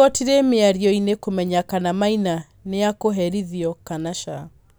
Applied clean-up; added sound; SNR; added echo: none; none; none; none.